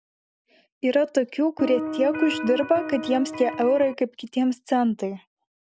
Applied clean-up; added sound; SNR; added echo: none; Electric guitar; 7 dB; none.